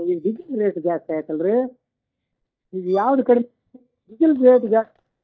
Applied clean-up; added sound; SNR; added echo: neural mask model DeepFilterNet 3.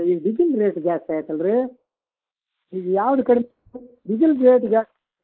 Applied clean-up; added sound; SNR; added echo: neural mask model Resemble Enhance denoiser.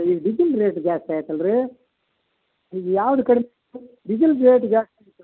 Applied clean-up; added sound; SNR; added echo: none; none; none; none.